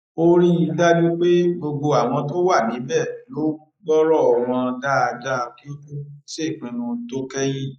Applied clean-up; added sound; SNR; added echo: neural mask model Resemble Enhance denoiser.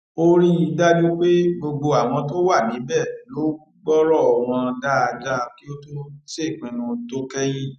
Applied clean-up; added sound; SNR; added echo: none; none; none; none.